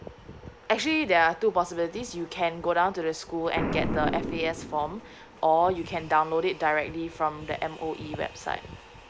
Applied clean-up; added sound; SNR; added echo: none; Boom; 11 dB; none.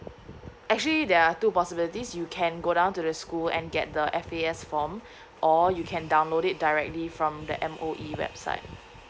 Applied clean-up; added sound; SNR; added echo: none; none; none; none.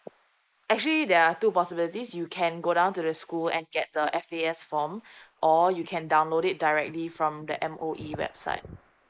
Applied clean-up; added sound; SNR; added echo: neural mask model Resemble Enhance denoiser.